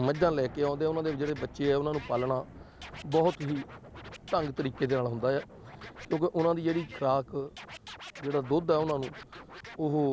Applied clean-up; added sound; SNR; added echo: none; Thunder / Rain + Scratching (performance technique); 16 dB; none.